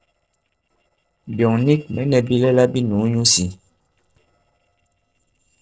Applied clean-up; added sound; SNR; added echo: neural separator model SepFormer DNS4.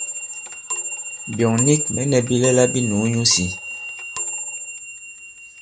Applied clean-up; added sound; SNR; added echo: none; Clock; 5 dB; none.